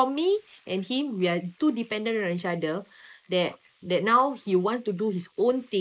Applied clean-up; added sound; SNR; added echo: neural mask model Resemble Enhance denoiser.